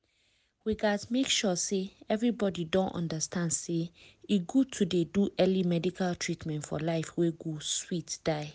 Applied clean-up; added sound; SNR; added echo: none; none; none; none.